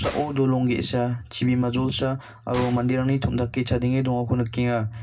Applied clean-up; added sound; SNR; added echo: none; Gunshot, gunfire; 20 dB; reverberation time 0.4 s.